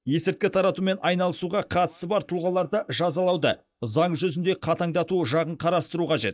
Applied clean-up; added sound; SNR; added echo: neural mask model DeepFilterNet 3.